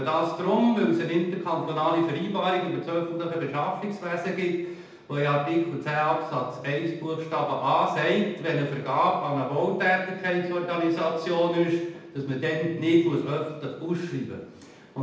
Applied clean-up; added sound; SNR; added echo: none; none; none; reverberation time 0.8 s.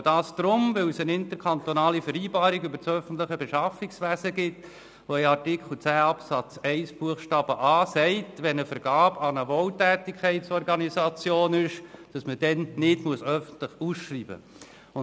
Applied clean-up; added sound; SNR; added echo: none; none; none; none.